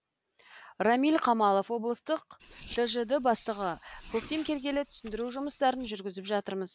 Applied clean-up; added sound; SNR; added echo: none; Car; 18 dB; none.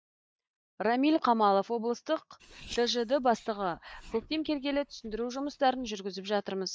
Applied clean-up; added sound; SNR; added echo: neural mask model DeepFilterNet 3.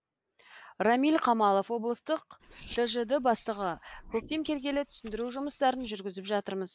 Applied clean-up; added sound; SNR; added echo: neural mask model Resemble Enhance denoiser.